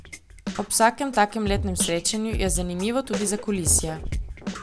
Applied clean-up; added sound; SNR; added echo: none; Drum kit; 7 dB; none.